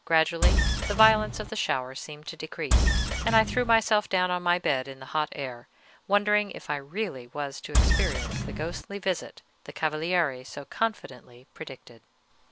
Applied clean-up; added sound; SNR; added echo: none; Engine; -4 dB; none.